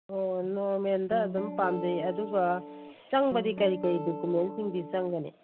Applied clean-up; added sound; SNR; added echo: none; Guitar; 9 dB; none.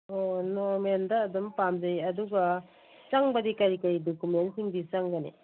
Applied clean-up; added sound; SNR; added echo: none; none; none; none.